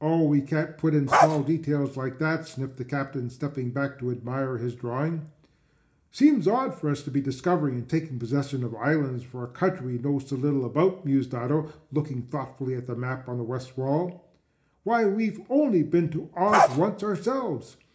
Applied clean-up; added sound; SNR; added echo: none; Bark; -2 dB; reverberation time 0.4 s.